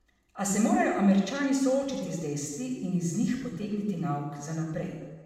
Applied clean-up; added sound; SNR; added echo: none; none; none; reverberation time 1.1 s.